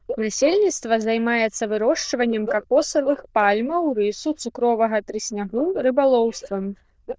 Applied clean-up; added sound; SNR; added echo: neural diffusion model UNIVERSE++.